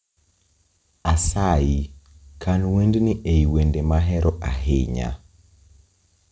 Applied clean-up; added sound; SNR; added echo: none; none; none; none.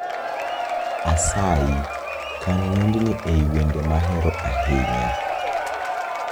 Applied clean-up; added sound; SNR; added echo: none; Applause / Crowd / Cheering; 4 dB; none.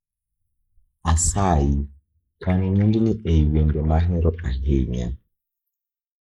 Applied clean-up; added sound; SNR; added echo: neural mask model Resemble Enhance denoiser.